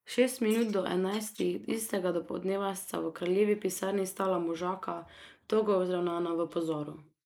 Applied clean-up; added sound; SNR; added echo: neural mask model Resemble Enhance denoiser.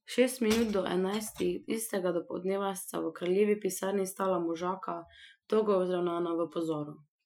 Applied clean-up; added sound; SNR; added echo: classical method Wiener filter.